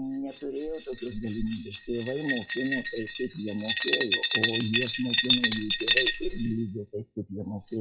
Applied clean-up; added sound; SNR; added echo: classical method WPE with log-MMSE.